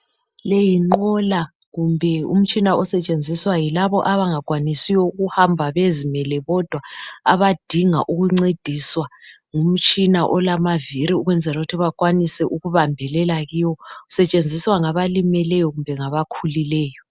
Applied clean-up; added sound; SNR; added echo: none; none; none; none.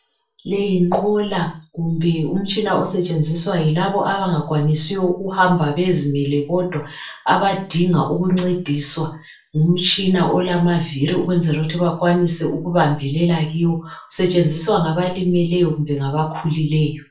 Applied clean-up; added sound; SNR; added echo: none; none; none; reverberation time 0.3 s.